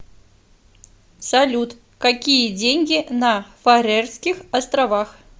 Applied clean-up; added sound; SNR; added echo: none; none; none; none.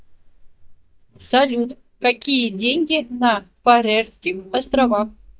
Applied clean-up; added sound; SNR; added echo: neural mask model DeepFilterNet 3.